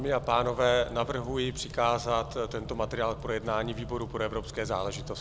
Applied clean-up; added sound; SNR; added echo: none; Fire; 11 dB; none.